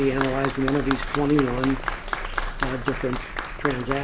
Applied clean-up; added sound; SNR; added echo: none; Applause; 6 dB; none.